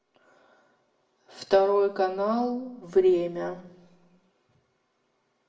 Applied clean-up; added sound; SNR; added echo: none; none; none; reverberation time 0.7 s.